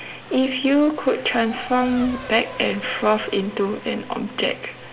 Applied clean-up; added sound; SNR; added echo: none; Race car, auto racing / Accelerating, revving, vroom; 17 dB; none.